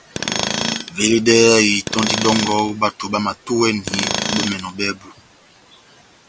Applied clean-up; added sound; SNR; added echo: none; Tools; 5 dB; none.